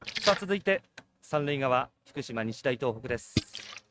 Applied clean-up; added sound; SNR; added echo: neural mask model RNNoise.